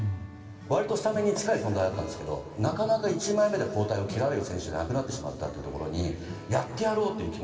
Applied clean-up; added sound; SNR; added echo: none; Acoustic guitar / Strum; 17 dB; reverberation time 2.4 s.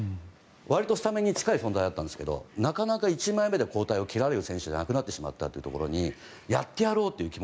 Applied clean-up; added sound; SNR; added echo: none; none; none; none.